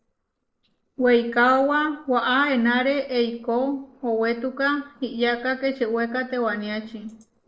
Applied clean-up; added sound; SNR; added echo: neural separator model SepFormer DNS4.